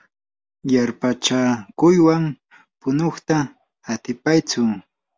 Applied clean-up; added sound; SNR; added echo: none; none; none; none.